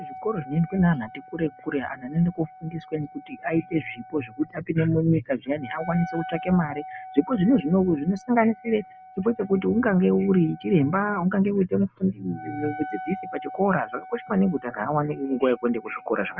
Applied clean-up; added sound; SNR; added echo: none; Wind instrument, woodwind instrument; 17 dB; none.